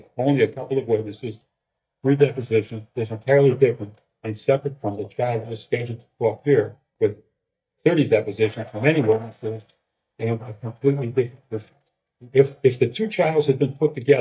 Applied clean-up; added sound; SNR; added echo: neural mask model DeepFilterNet 3.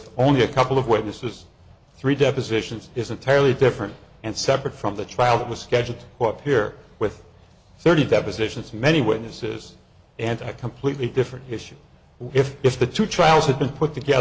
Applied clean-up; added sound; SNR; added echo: none; none; none; none.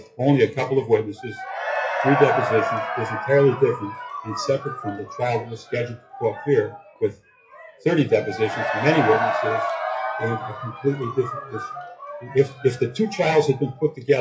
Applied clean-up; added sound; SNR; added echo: classical method WPE with log-MMSE.